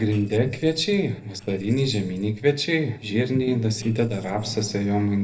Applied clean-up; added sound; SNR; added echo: neural separator model SepFormer DNS4.